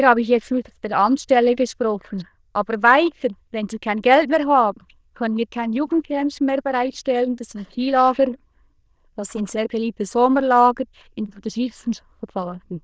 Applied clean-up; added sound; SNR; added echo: neural diffusion model UNIVERSE++.